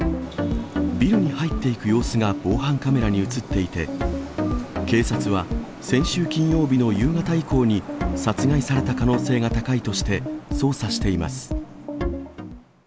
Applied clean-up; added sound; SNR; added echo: none; none; none; none.